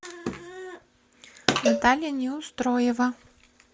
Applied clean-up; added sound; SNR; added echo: none; Cowbell; 7 dB; none.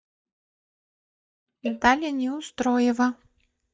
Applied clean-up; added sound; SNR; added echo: neural mask model DeepFilterNet 3.